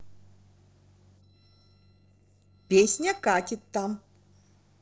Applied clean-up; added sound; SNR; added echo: neural separator model SepFormer DNS4.